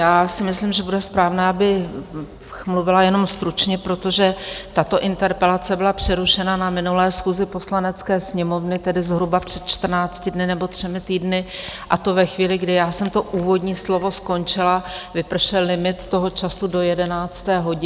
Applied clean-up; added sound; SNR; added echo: none; none; none; none.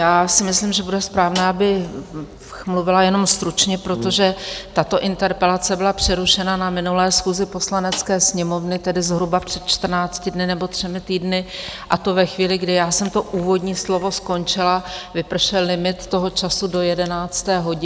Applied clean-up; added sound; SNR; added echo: none; Snare drum + Brass instrument; 13 dB; none.